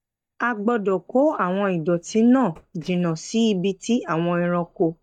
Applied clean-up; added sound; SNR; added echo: neural mask model DeepFilterNet 3.